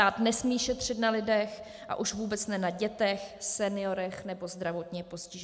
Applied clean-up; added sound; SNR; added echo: none; none; none; none.